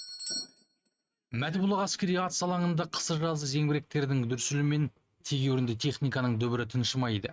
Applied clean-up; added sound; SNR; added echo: neural mask model RNNoise.